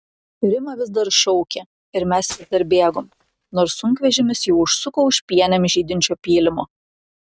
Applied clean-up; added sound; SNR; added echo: neural mask model RNNoise.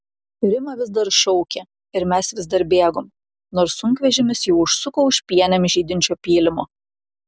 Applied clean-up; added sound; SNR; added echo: none; none; none; none.